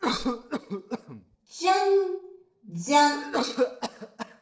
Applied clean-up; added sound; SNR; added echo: neural separator model SepFormer DNS4.